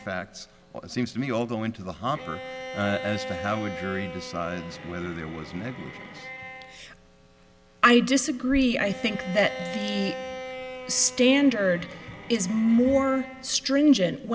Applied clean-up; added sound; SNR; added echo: none; Bowed string instrument; 13 dB; none.